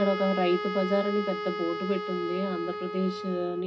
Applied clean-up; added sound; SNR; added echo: none; Wind instrument, woodwind instrument; 5 dB; reverberation time 0.4 s.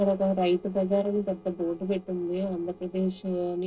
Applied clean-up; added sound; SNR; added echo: neural separator model SepFormer DNS4.